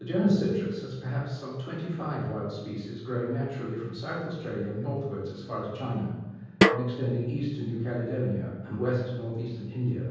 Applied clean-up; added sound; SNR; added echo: none; Snare drum; -3 dB; reverberation time 1.3 s.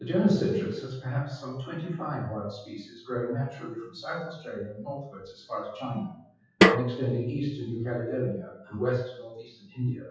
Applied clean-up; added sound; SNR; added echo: classical method WPE with log-MMSE.